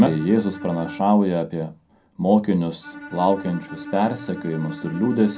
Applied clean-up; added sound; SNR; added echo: none; Bowed string instrument; 16 dB; reverberation time 0.2 s.